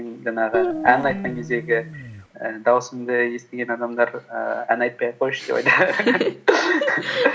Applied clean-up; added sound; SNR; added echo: none; Guitar; 6 dB; none.